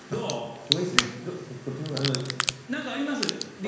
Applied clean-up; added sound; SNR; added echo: none; Crack / Crackle; 1 dB; reverberation time 1.1 s.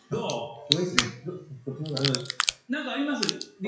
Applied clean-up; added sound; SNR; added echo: classical method WPE with log-MMSE.